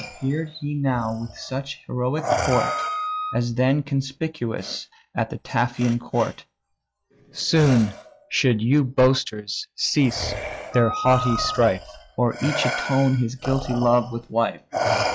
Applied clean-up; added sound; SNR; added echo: classical method log-MMSE.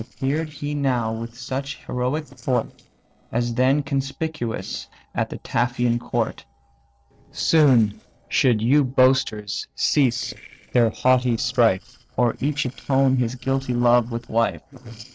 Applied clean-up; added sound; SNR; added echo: neural separator model SepFormer DNS4.